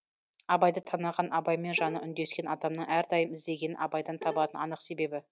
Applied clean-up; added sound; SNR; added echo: none; Bowed string instrument; 14 dB; none.